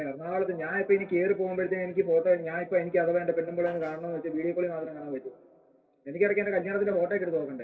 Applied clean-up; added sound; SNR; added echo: neural separator model SepFormer DNS4.